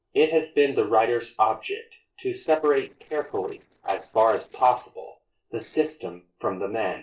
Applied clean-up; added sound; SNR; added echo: neural separator model SepFormer DNS4.